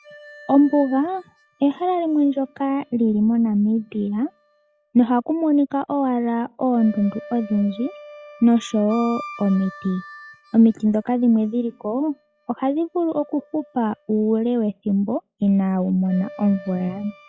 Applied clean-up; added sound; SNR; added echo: classical method log-MMSE.